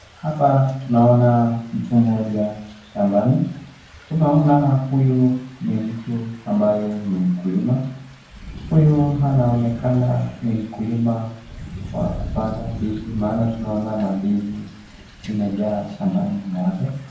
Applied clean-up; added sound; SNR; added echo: none; Thunder / Rain; 17 dB; reverberation time 0.9 s.